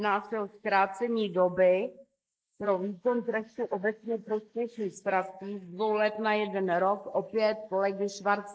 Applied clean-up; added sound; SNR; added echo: neural mask model Resemble Enhance denoiser.